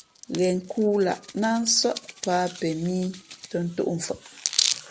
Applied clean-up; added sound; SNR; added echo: none; Hands; 8 dB; none.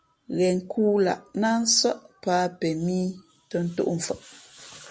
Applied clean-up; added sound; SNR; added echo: none; none; none; none.